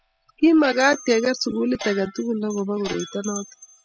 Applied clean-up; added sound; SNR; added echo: classical method spectral subtraction.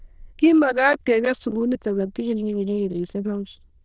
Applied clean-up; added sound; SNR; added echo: neural diffusion model UNIVERSE++.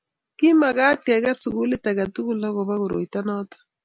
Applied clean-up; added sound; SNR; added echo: none; none; none; none.